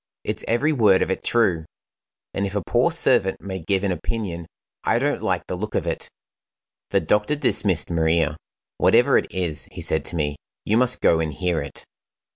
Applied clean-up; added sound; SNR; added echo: none; none; none; none.